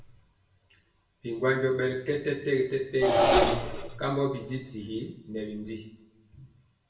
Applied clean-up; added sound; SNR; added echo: none; Engine; 1 dB; reverberation time 0.7 s.